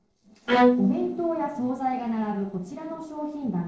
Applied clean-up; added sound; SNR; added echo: neural separator model SepFormer DNS4.